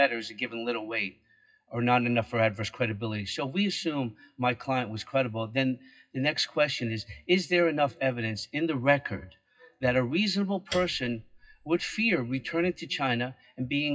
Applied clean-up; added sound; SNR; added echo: classical method WPE with log-MMSE.